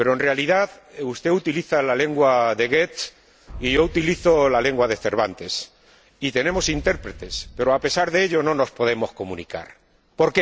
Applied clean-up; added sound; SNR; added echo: none; Boom; 16 dB; none.